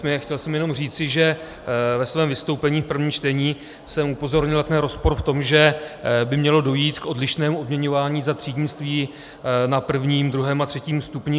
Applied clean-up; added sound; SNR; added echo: none; none; none; none.